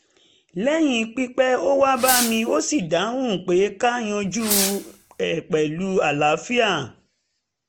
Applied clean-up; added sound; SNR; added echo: none; Fireworks; 5 dB; none.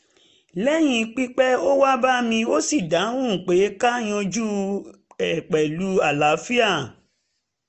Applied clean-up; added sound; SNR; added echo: none; none; none; none.